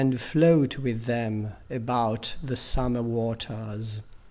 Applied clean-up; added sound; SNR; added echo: none; none; none; none.